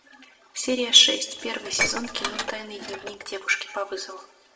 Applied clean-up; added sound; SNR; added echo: none; Dishes, pots, and pans; 7 dB; reverberation time 1.0 s.